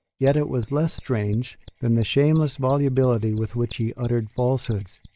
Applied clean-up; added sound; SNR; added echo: neural mask model DeepFilterNet 3.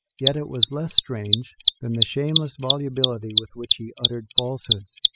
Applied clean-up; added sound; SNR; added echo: classical method spectral subtraction.